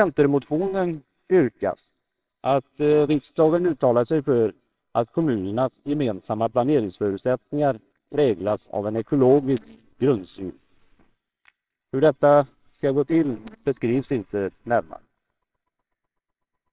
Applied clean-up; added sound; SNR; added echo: neural separator model SepFormer WHAMR!.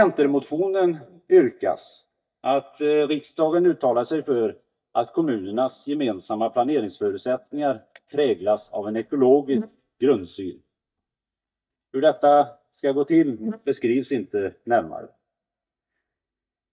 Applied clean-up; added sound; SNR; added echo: neural mask model DeepFilterNet 3.